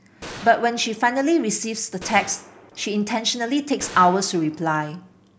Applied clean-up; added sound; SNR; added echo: none; Gunshot, gunfire; 19 dB; none.